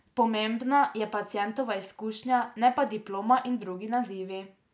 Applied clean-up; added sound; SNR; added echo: none; none; none; none.